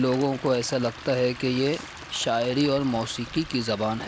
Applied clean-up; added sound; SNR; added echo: none; Stream; 17 dB; none.